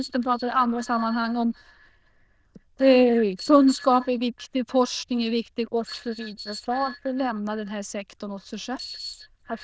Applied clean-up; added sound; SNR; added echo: neural diffusion model UNIVERSE++.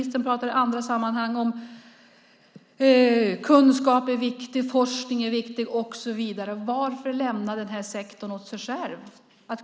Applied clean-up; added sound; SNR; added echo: none; none; none; none.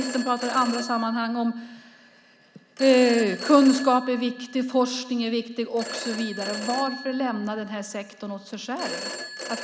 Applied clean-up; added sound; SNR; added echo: none; Telephone; 12 dB; none.